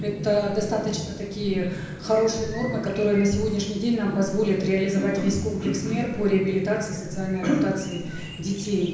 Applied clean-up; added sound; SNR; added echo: none; Chirp, tweet; 10 dB; reverberation time 0.9 s.